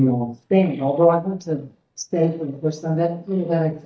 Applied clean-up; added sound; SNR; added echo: neural mask model DeepFilterNet 3.